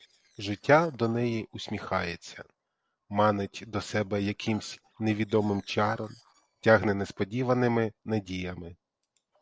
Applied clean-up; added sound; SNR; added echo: neural separator model SepFormer DNS4.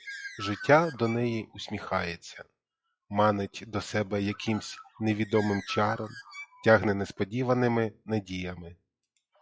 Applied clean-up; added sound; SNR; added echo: classical method log-MMSE.